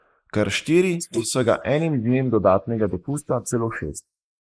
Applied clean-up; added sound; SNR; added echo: neural mask model Resemble Enhance denoiser.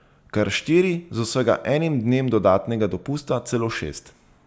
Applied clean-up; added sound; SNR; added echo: none; none; none; none.